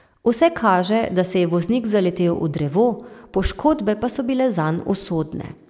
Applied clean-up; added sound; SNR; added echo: none; none; none; none.